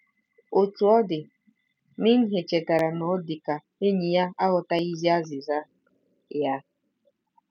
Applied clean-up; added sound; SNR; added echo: none; none; none; none.